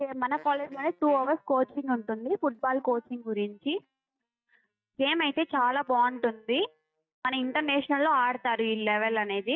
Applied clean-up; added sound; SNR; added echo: neural mask model DeepFilterNet 3.